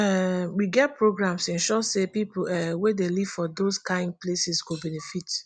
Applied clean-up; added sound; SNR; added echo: none; none; none; none.